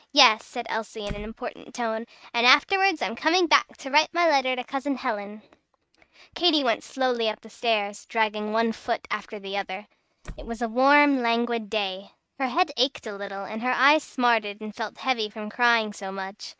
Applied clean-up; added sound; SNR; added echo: neural mask model RNNoise.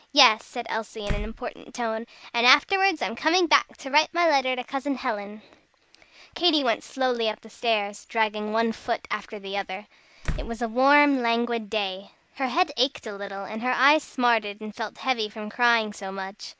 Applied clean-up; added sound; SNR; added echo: none; Slam; 8 dB; none.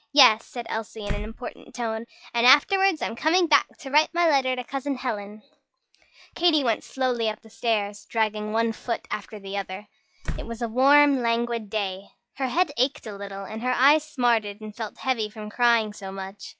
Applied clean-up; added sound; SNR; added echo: classical method log-MMSE.